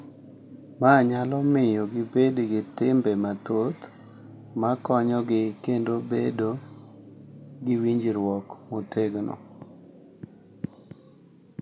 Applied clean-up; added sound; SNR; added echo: none; none; none; none.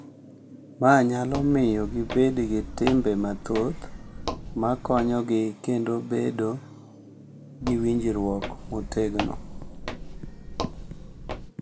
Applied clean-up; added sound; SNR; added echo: none; Walk, footsteps; 8 dB; none.